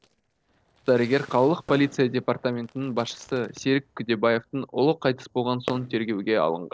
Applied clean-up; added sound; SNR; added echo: neural separator model SepFormer DNS4.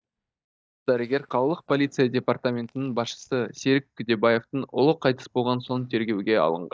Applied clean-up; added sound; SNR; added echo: neural mask model DeepFilterNet 3.